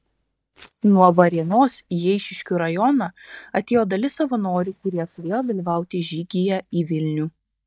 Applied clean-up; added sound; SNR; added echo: neural mask model DeepFilterNet 3.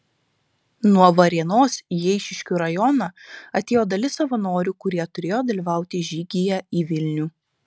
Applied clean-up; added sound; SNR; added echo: none; none; none; none.